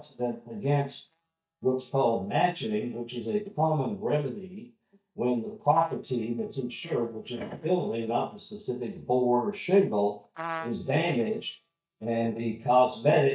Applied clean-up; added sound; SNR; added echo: neural mask model DeepFilterNet 3.